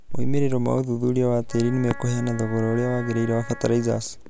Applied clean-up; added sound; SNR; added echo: none; Wind instrument, woodwind instrument; 19 dB; none.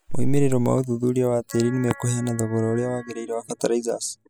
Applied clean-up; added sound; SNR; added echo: classical method spectral subtraction.